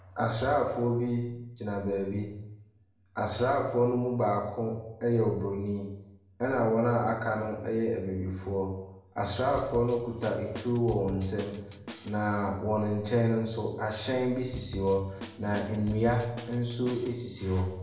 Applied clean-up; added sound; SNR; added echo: none; Drum kit; 14 dB; reverberation time 0.8 s.